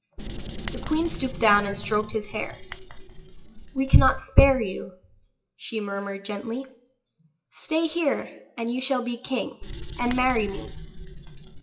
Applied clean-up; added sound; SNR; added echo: classical method WPE with log-MMSE.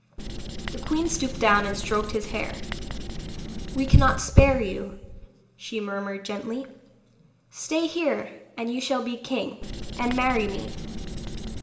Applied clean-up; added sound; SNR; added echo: none; Writing; 7 dB; reverberation time 1.1 s.